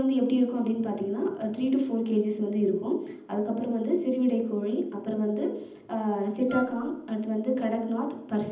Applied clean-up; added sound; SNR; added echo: none; Wind instrument, woodwind instrument; 12 dB; reverberation time 0.8 s.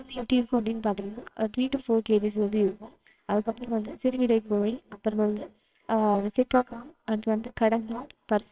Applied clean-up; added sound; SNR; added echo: neural separator model SepFormer WHAMR!.